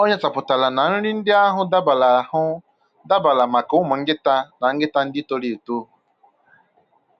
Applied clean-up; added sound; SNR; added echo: none; none; none; none.